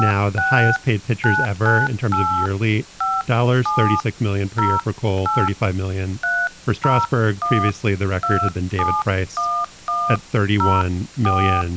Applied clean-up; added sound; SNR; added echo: none; Telephone; 3 dB; none.